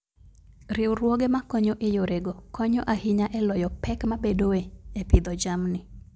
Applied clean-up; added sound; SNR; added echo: none; none; none; none.